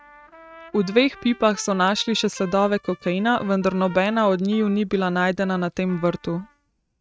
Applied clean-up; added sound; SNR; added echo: neural mask model RNNoise.